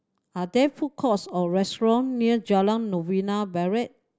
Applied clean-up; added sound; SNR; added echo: none; none; none; none.